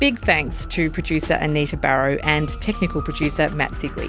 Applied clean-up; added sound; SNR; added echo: none; none; none; none.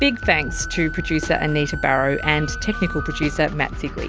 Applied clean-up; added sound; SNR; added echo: none; Wind instrument, woodwind instrument; 12 dB; none.